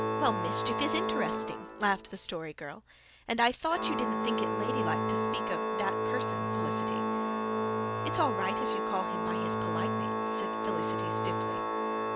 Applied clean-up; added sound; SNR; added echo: none; Organ; -3 dB; none.